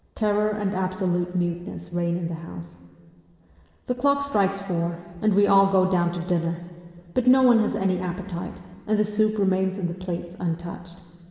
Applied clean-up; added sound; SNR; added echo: none; none; none; reverberation time 2.8 s.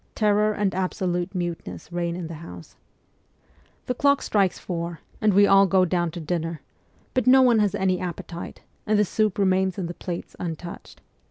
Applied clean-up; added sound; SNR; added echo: none; none; none; none.